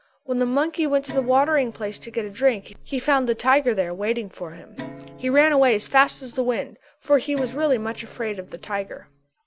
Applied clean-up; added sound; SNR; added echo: none; Guitar; 19 dB; none.